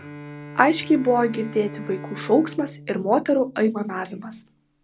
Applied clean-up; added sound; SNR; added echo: none; Bowed string instrument; 16 dB; none.